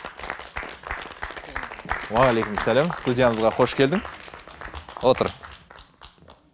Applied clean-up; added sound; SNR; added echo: none; none; none; none.